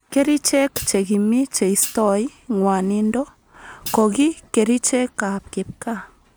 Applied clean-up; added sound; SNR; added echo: none; Hi-hat; 16 dB; none.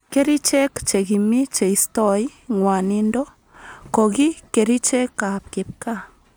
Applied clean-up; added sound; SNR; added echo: none; none; none; none.